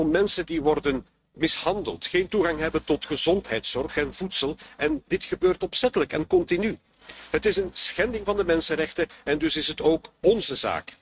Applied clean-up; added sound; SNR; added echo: neural mask model RNNoise.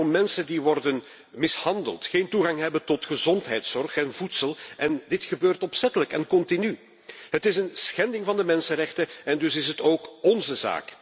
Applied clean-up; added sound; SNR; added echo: none; none; none; none.